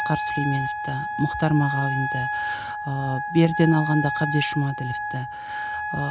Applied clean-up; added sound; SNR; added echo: none; Wind instrument, woodwind instrument; 4 dB; none.